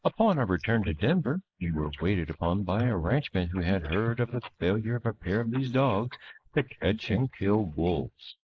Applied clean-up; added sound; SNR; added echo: neural mask model Resemble Enhance denoiser.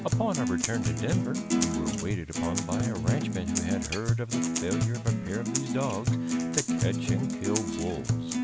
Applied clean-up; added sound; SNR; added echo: none; Acoustic guitar; -5 dB; none.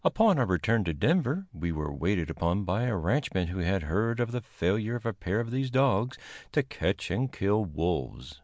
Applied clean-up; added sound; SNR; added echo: none; none; none; none.